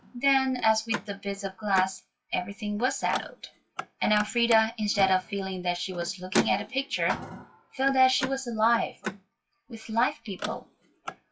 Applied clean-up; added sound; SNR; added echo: classical method WPE with log-MMSE.